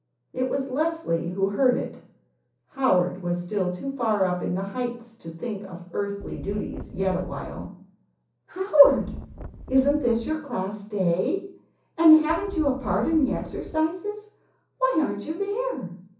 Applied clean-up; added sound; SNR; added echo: none; Wind; 13 dB; reverberation time 0.6 s.